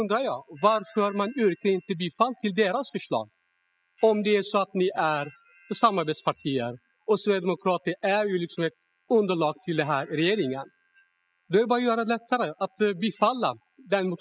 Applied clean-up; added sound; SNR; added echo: classical method spectral subtraction.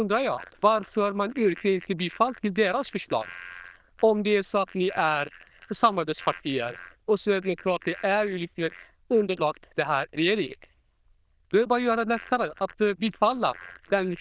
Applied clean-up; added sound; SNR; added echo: neural diffusion model UNIVERSE++.